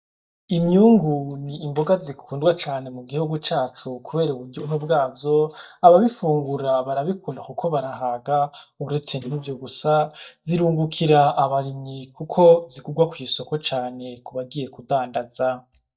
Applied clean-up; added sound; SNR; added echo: neural mask model DeepFilterNet 3.